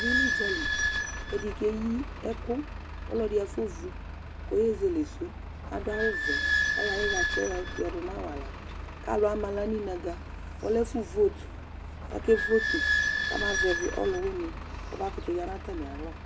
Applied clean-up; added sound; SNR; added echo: none; Squeak / Idling; 1 dB; none.